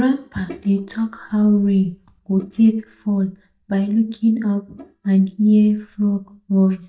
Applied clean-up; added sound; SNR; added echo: neural mask model DeepFilterNet 3.